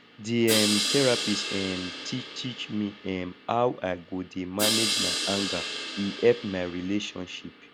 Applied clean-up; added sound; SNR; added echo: none; Crash cymbal; 3 dB; none.